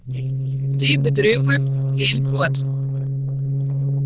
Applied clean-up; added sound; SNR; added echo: neural diffusion model UNIVERSE++.